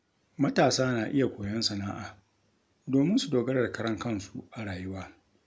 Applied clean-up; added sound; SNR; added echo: none; none; none; none.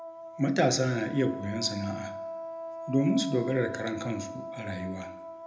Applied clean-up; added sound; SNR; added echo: none; Wind instrument, woodwind instrument; 10 dB; reverberation time 0.7 s.